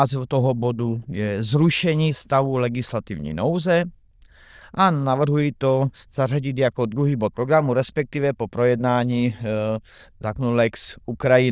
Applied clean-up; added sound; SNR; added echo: neural diffusion model UNIVERSE++.